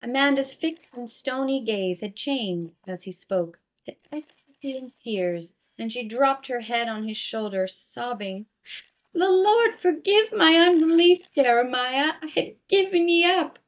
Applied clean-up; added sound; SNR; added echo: neural mask model DeepFilterNet 3.